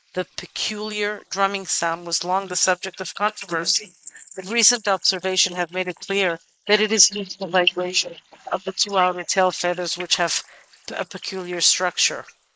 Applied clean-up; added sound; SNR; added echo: neural mask model Resemble Enhance denoiser.